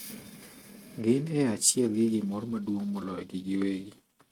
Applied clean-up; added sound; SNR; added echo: neural mask model RNNoise.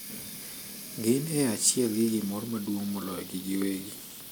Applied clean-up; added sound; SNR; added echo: none; Water tap, faucet; 13 dB; none.